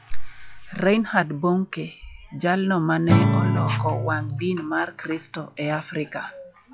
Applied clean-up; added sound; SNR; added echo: classical method log-MMSE.